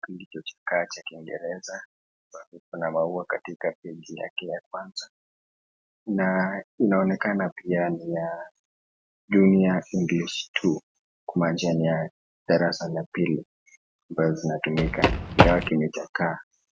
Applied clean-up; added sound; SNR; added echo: none; Run; -5 dB; none.